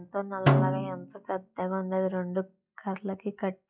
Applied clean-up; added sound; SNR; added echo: classical method log-MMSE.